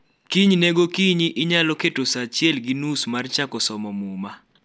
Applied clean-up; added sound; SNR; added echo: none; none; none; none.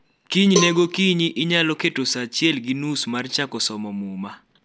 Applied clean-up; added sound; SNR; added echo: none; Cowbell; 8 dB; none.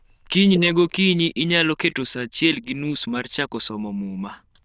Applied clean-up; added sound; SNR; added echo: neural diffusion model UNIVERSE++.